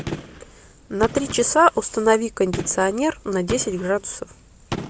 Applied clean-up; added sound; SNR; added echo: none; Gunshot, gunfire; 12 dB; none.